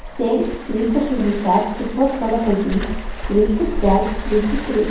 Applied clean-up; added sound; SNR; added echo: none; Waves, surf; 7 dB; reverberation time 1.2 s.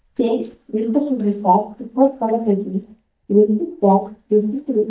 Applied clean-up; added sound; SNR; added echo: neural mask model DeepFilterNet 3.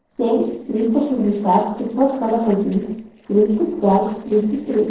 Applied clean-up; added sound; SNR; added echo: neural separator model SepFormer DNS4.